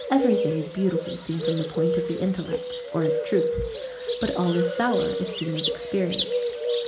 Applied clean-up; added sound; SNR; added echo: none; Bird; 0 dB; reverberation time 0.4 s.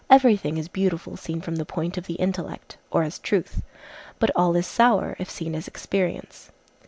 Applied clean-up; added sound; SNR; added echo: none; none; none; none.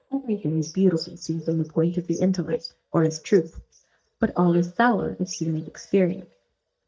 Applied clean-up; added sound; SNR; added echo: neural mask model DeepFilterNet 3.